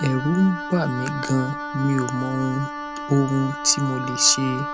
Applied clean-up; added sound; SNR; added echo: none; Wind instrument, woodwind instrument; 8 dB; none.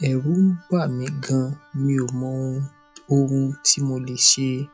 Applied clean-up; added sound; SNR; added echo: classical method log-MMSE.